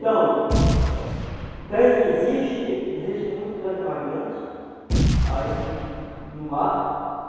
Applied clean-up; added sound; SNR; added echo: none; Boom; 3 dB; reverberation time 2.2 s.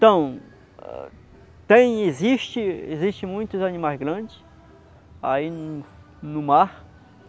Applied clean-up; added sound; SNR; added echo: none; none; none; none.